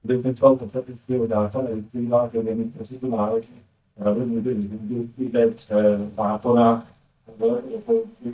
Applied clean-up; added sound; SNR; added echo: neural mask model DeepFilterNet 3.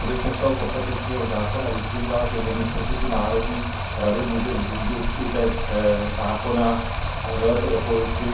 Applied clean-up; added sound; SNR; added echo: none; Stream; 1 dB; reverberation time 0.6 s.